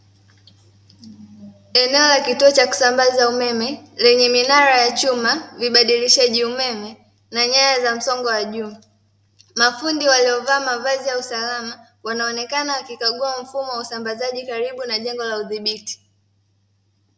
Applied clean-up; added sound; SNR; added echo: none; none; none; none.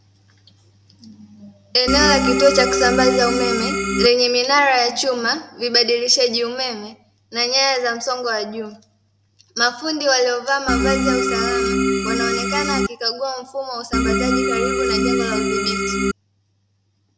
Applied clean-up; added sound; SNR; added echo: none; Organ; -2 dB; none.